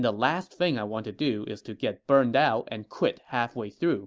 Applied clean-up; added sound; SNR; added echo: none; none; none; none.